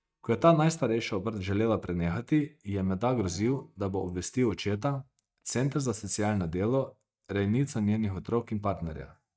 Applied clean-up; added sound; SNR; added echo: neural mask model DeepFilterNet 3.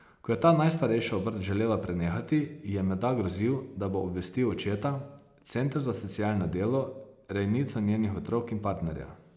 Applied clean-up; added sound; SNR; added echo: none; none; none; none.